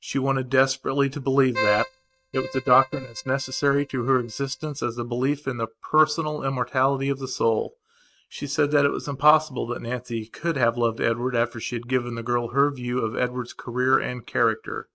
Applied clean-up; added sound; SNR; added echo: neural mask model RNNoise.